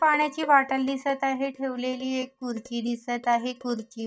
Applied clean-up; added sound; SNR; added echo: neural mask model DeepFilterNet 3.